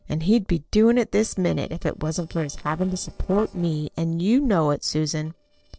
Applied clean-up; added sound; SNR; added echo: neural separator model SepFormer DNS4.